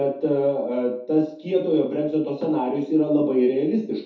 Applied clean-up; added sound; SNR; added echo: none; none; none; reverberation time 0.5 s.